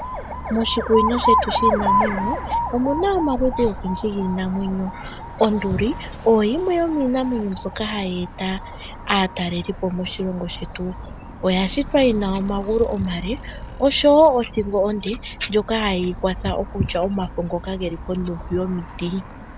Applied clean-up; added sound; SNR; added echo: none; Alarm; 6 dB; none.